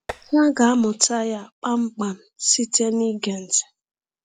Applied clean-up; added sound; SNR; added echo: none; Tap; 16 dB; none.